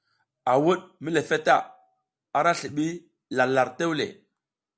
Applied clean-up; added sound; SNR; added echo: none; none; none; none.